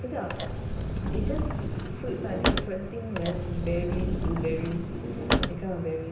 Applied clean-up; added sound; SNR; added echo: none; Sliding door / Slam / Wood; -2 dB; reverberation time 0.9 s.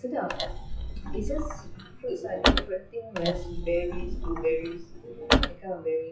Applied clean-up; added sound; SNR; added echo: classical method WPE with log-MMSE.